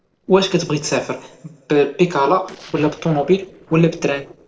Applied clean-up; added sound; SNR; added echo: neural separator model SepFormer DNS4.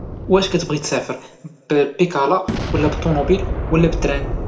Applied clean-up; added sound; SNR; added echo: none; Boom; 6 dB; reverberation time 0.8 s.